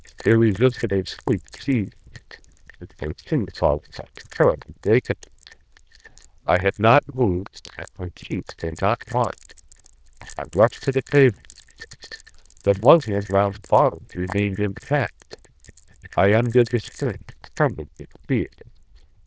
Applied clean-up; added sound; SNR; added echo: neural diffusion model UNIVERSE++.